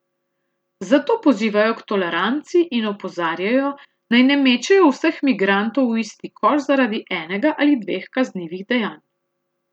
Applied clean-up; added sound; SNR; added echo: none; none; none; none.